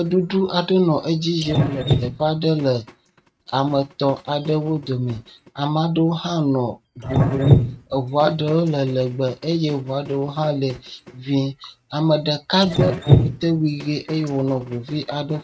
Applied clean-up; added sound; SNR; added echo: neural mask model RNNoise.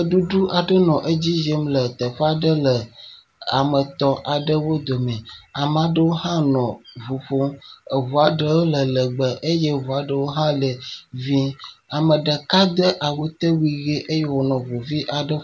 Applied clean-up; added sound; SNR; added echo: none; none; none; none.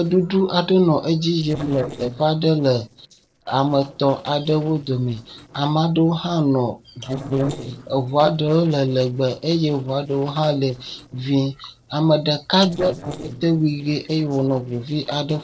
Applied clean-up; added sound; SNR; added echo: neural separator model SepFormer DNS4.